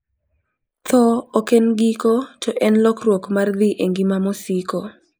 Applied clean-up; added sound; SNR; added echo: neural mask model Resemble Enhance denoiser.